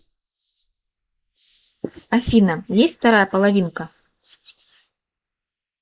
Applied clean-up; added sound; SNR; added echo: neural mask model Resemble Enhance denoiser.